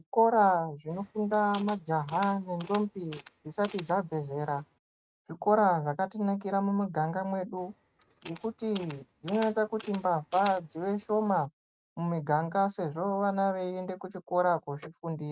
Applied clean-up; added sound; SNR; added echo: neural mask model RNNoise.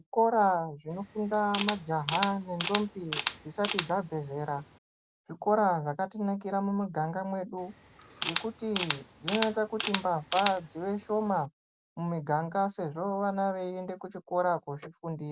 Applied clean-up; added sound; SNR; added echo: none; Camera; 1 dB; none.